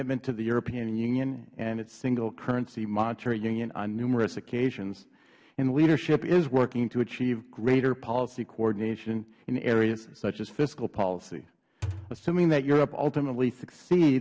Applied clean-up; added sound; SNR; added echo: none; Thump, thud; 11 dB; none.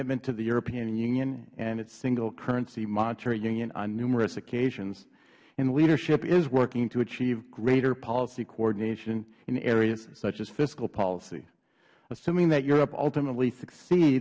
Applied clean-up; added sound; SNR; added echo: none; none; none; none.